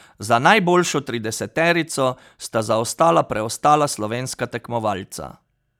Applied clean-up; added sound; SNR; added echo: none; none; none; none.